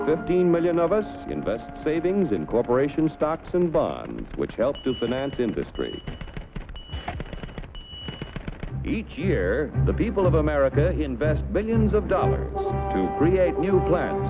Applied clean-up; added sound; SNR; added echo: none; none; none; none.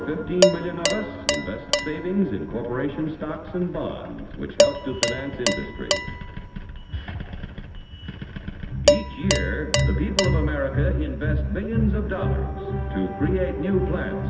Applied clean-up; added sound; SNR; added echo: none; Dishes, pots, and pans; 2 dB; reverberation time 2.2 s.